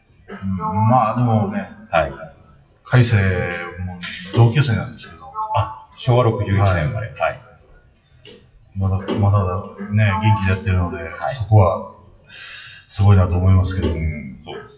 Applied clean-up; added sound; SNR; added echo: classical method WPE with log-MMSE.